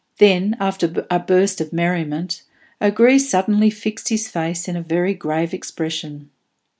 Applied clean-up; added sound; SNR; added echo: none; none; none; none.